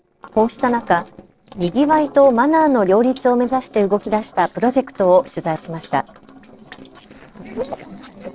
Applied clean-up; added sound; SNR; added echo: neural separator model SepFormer DNS4.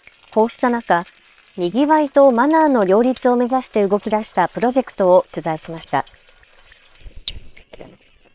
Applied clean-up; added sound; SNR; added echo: neural separator model SepFormer WHAM!.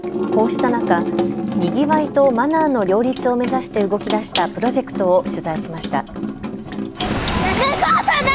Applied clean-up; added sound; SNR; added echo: none; Sink (filling or washing) / Water tap, faucet; 5 dB; none.